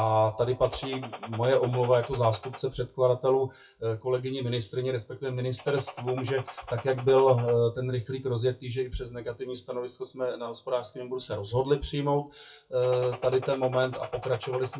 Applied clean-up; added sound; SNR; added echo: classical method WPE with log-MMSE.